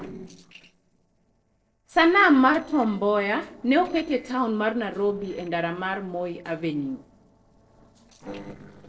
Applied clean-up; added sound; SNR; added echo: neural separator model SepFormer DNS4.